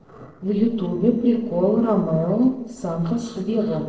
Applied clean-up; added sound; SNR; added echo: neural separator model SepFormer DNS4.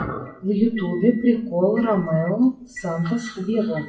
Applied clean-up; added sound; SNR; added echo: classical method WPE with log-MMSE.